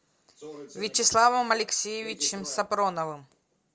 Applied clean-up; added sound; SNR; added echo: none; none; none; none.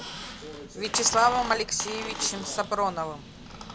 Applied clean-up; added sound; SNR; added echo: none; Squeak; 10 dB; none.